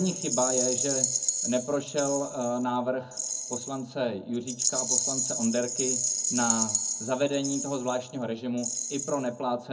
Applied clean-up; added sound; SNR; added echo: none; Rattle; 1 dB; reverberation time 0.4 s.